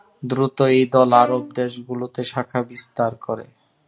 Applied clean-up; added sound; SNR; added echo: none; Bowed string instrument; 14 dB; none.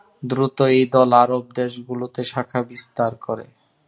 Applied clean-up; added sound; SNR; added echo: none; none; none; none.